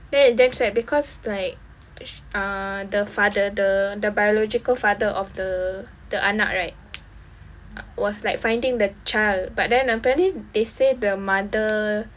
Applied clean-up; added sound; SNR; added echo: none; none; none; none.